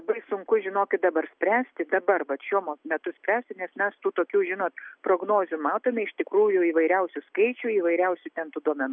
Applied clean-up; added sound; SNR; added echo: none; none; none; none.